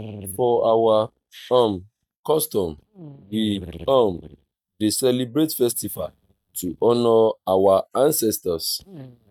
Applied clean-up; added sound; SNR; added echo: neural mask model DeepFilterNet 3.